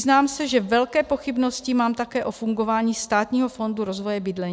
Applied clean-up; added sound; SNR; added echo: none; none; none; none.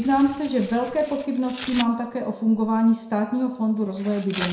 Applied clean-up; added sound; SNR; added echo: none; Tearing; 14 dB; reverberation time 0.6 s.